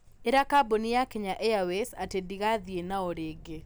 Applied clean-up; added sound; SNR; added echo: none; Ocean; 19 dB; none.